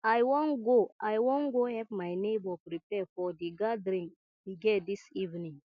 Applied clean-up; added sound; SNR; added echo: none; none; none; none.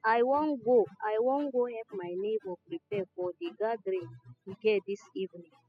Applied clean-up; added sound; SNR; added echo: classical method spectral subtraction.